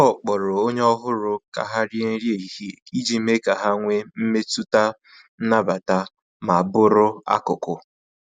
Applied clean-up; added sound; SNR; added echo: none; none; none; none.